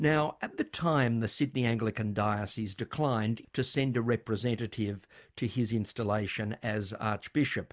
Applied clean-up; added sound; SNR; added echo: none; none; none; none.